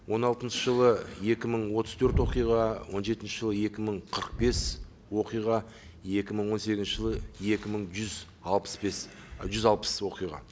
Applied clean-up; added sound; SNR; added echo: none; none; none; none.